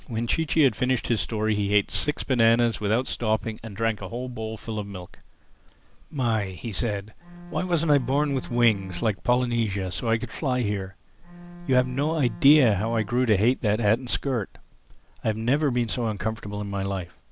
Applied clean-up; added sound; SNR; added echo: none; Bowed string instrument; 15 dB; none.